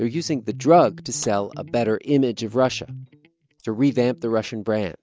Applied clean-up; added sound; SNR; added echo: neural mask model DeepFilterNet 3.